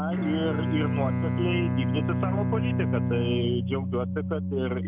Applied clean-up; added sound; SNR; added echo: none; Bowed string instrument + Organ; -4 dB; none.